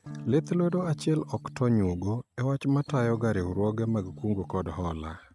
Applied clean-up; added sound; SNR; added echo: neural mask model RNNoise.